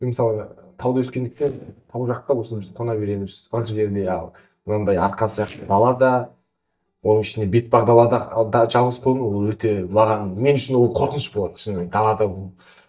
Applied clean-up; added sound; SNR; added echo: neural mask model DeepFilterNet 3.